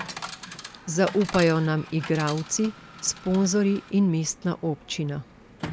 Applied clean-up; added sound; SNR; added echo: none; Coin (dropping) / Chatter; 13 dB; none.